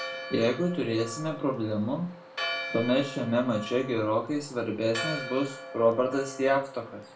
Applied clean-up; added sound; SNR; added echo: none; Church bell; 10 dB; reverberation time 0.3 s.